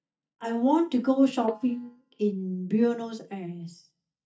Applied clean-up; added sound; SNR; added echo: neural mask model DeepFilterNet 3.